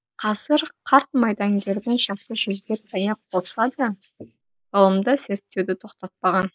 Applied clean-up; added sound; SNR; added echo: neural mask model Resemble Enhance denoiser.